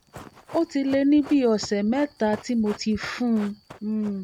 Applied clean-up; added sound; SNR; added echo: none; Run; 19 dB; none.